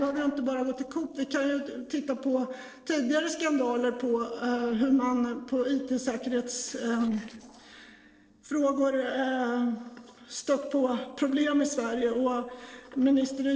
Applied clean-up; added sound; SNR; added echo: neural separator model SepFormer DNS4.